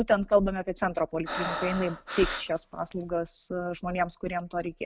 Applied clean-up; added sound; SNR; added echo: none; Breathing; 7 dB; none.